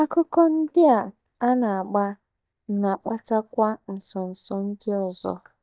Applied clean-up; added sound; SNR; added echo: neural mask model DeepFilterNet 3.